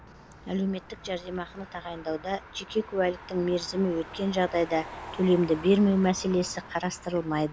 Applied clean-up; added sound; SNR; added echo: none; Motor vehicle (road); 17 dB; none.